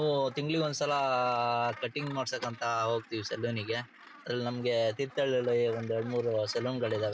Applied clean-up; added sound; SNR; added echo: none; Gull, seagull; 19 dB; none.